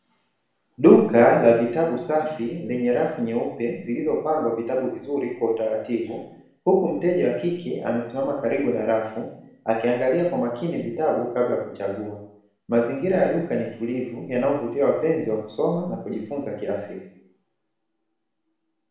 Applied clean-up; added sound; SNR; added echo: none; none; none; reverberation time 0.7 s.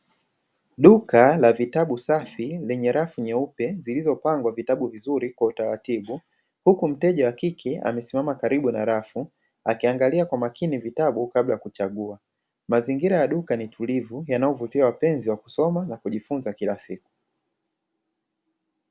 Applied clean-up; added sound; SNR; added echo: none; none; none; none.